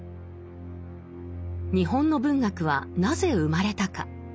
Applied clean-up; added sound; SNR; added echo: none; none; none; none.